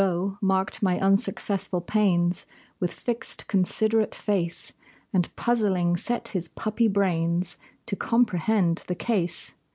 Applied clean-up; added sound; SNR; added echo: none; none; none; none.